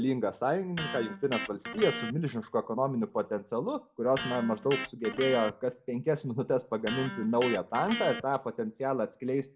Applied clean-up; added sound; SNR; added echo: none; Electric guitar; 10 dB; reverberation time 0.3 s.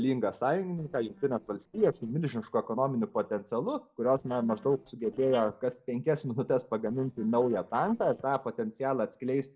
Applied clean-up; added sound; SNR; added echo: neural separator model SepFormer DNS4.